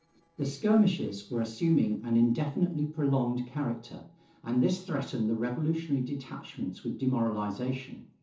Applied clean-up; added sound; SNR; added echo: neural separator model SepFormer DNS4.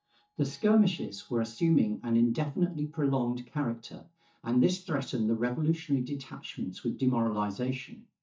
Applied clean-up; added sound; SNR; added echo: neural mask model DeepFilterNet 3.